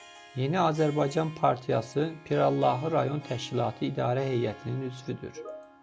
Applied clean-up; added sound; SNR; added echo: none; Harp; 20 dB; none.